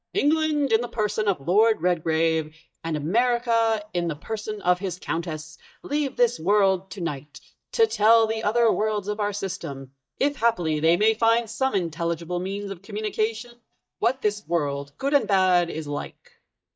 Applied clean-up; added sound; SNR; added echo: neural mask model DeepFilterNet 3.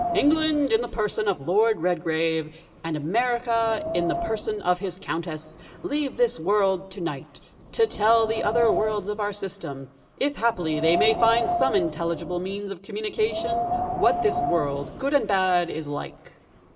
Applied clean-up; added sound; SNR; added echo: none; Wind; 7 dB; reverberation time 1.1 s.